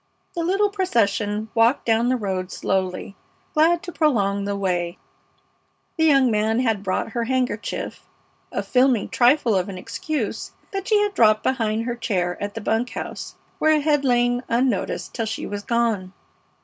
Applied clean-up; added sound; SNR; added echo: none; none; none; none.